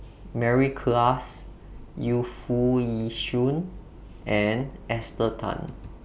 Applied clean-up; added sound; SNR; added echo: none; none; none; none.